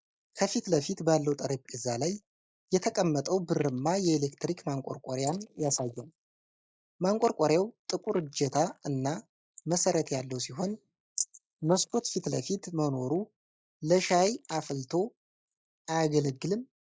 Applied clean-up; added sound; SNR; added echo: neural mask model Resemble Enhance denoiser.